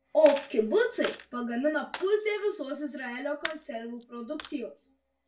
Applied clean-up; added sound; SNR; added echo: none; Coin (dropping); 16 dB; reverberation time 0.2 s.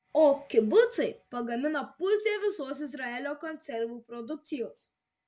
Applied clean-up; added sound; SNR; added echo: none; none; none; none.